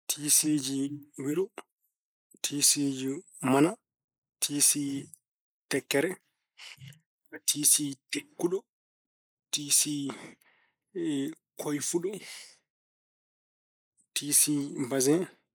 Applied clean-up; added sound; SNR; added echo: neural mask model Resemble Enhance denoiser.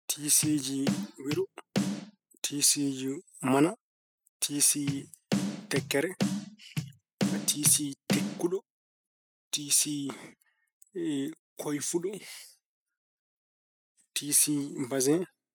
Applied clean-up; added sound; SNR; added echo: classical method spectral subtraction.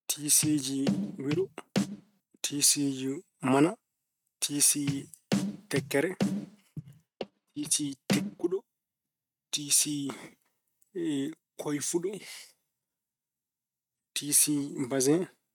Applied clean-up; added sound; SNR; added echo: neural mask model RNNoise.